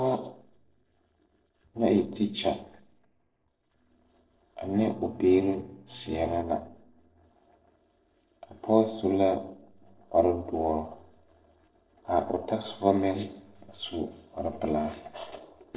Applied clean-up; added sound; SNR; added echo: neural separator model SepFormer DNS4.